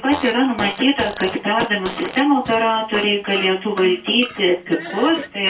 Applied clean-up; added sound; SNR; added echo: none; Fart; 14 dB; reverberation time 0.2 s.